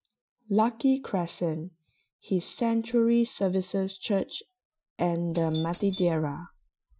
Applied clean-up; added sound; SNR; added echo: classical method Wiener filter.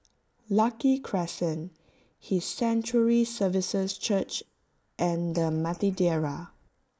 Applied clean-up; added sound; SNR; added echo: neural mask model Resemble Enhance denoiser.